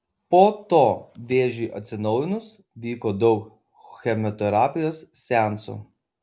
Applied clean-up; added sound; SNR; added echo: none; none; none; none.